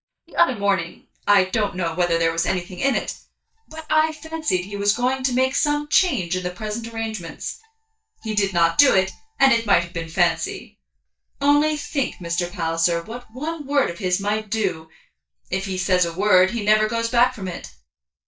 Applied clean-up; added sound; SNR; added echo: neural mask model DeepFilterNet 3.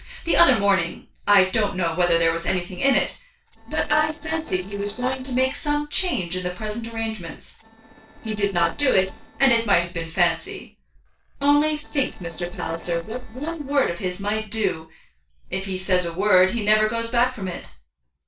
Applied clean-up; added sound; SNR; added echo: neural separator model SepFormer DNS4.